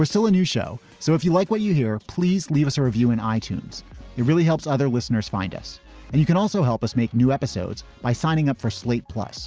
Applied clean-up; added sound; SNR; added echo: none; none; none; none.